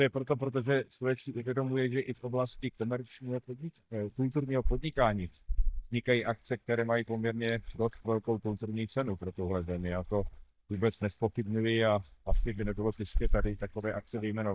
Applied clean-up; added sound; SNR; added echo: neural mask model DeepFilterNet 3.